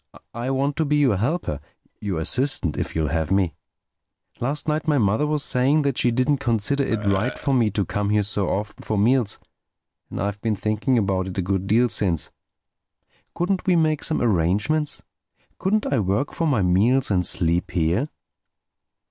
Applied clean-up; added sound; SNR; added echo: none; Burping, eructation; 13 dB; none.